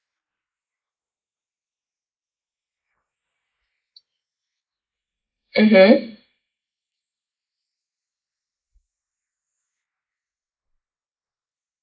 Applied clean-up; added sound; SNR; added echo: neural mask model Resemble Enhance denoiser.